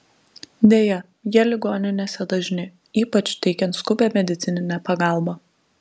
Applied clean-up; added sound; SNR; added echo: none; none; none; none.